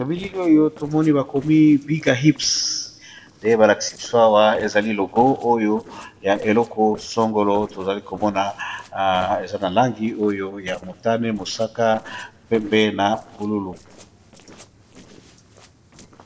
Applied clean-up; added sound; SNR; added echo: neural separator model SepFormer DNS4.